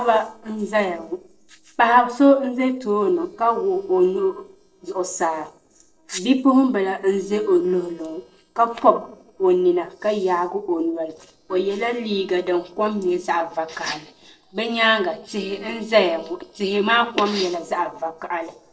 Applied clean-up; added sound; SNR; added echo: neural separator model SepFormer DNS4.